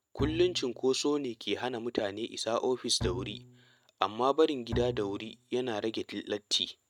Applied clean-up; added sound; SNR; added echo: neural mask model RNNoise.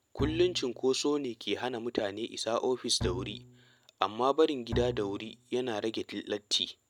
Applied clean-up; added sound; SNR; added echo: none; Bowed string instrument; 9 dB; none.